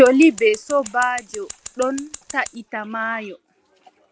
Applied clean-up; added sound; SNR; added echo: none; Scissors; 17 dB; none.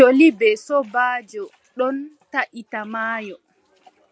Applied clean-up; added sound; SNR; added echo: none; none; none; none.